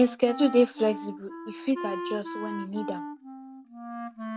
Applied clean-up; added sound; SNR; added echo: none; Wind instrument, woodwind instrument; 9 dB; none.